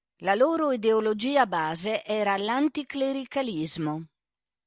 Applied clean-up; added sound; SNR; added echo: none; none; none; none.